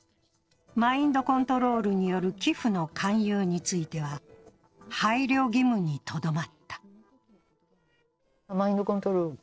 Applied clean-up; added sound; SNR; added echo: neural separator model SepFormer DNS4.